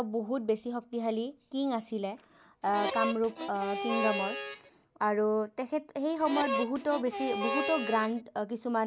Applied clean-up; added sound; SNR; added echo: none; Harmonica; 3 dB; none.